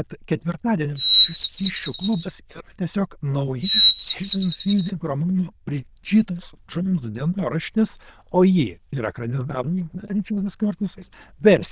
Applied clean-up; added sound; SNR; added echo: neural diffusion model UNIVERSE++.